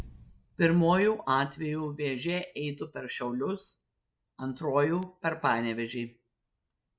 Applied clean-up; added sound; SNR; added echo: none; none; none; none.